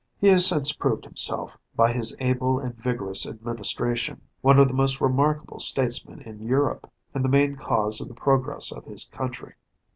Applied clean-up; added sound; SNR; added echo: none; none; none; none.